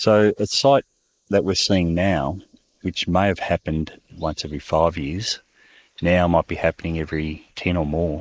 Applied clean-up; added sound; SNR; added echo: neural mask model Resemble Enhance denoiser.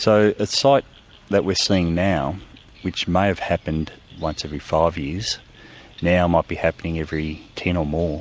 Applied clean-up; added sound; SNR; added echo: none; none; none; none.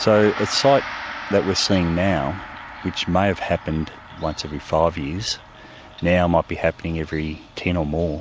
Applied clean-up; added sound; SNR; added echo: none; Gong; 14 dB; none.